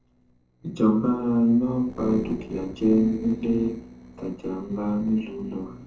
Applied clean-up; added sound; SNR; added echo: neural separator model SepFormer DNS4.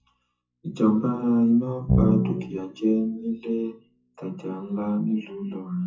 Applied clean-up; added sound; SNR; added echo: classical method WPE with log-MMSE.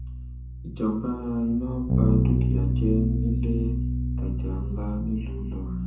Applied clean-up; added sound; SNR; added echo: none; Bass guitar; -4 dB; reverberation time 0.6 s.